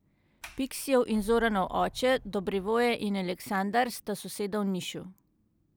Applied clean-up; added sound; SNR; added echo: none; Sliding door; 20 dB; none.